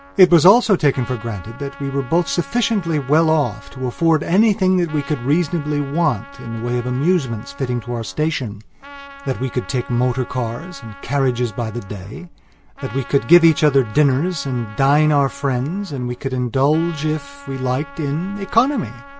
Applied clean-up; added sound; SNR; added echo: none; Trumpet; 20 dB; none.